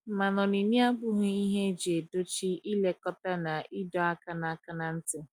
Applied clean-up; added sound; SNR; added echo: none; none; none; none.